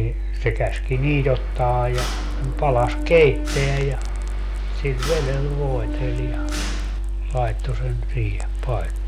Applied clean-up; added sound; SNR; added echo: none; Mechanisms; 13 dB; none.